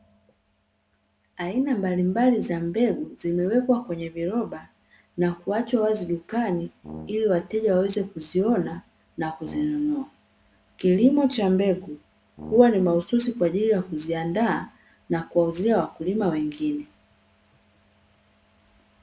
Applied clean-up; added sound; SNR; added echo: none; Brass instrument; 17 dB; none.